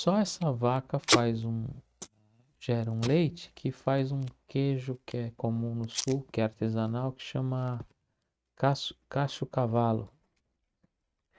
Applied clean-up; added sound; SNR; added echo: neural mask model RNNoise.